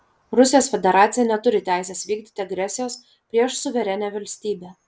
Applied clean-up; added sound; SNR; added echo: none; none; none; none.